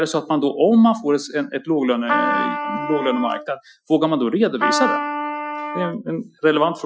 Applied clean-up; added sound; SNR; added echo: classical method Wiener filter.